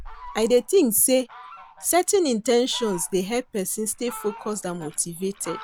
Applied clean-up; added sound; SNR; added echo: none; Fowl; 19 dB; none.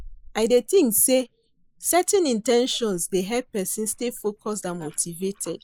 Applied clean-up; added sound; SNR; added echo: neural mask model Resemble Enhance denoiser.